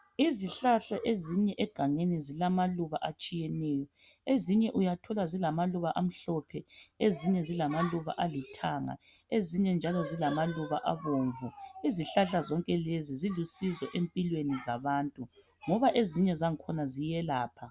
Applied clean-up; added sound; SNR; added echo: none; none; none; none.